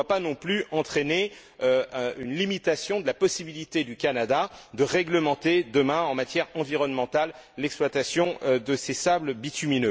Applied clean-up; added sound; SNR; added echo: none; none; none; none.